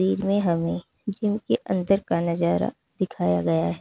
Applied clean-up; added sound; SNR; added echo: none; none; none; none.